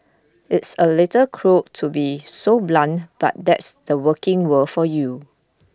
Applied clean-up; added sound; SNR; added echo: none; none; none; none.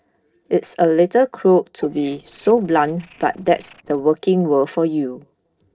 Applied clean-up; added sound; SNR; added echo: neural separator model SepFormer DNS4.